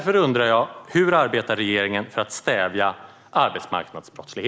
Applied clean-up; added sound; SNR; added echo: none; none; none; none.